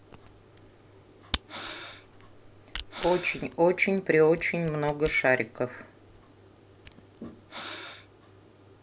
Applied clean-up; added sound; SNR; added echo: none; Camera + Breathing; 13 dB; none.